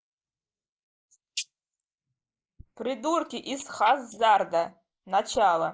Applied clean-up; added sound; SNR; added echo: neural mask model Resemble Enhance denoiser.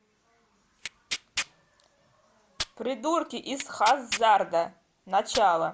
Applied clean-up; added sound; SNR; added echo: none; Tearing; 10 dB; none.